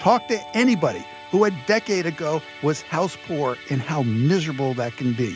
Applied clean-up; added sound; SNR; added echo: none; Musical instrument; 17 dB; none.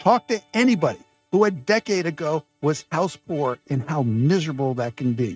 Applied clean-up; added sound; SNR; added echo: neural mask model RNNoise.